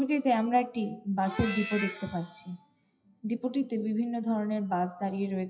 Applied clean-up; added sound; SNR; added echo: classical method WPE with log-MMSE.